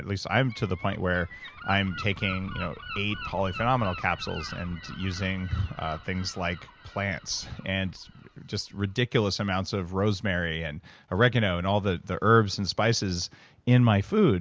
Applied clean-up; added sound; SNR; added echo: none; Gull, seagull; 17 dB; none.